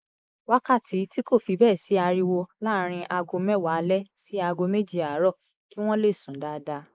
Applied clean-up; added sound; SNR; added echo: neural mask model Resemble Enhance denoiser.